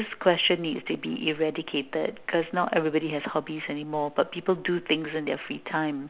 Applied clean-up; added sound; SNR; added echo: none; none; none; none.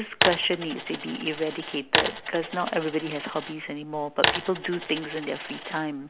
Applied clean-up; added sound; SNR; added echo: none; Coin (dropping); 1 dB; none.